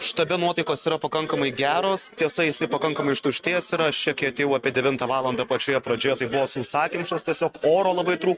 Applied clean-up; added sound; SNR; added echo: neural mask model RNNoise.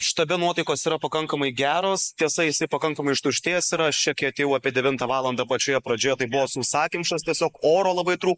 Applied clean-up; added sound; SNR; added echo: neural mask model Resemble Enhance denoiser.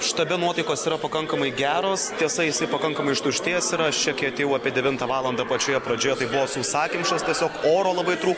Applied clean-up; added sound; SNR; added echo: none; Animal; 17 dB; none.